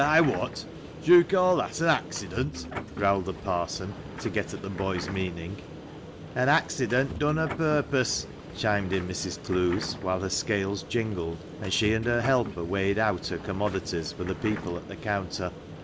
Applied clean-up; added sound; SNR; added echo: none; Subway, metro, underground; 11 dB; none.